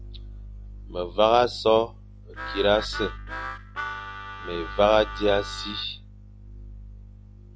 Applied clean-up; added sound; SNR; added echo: none; Harmonica; 11 dB; none.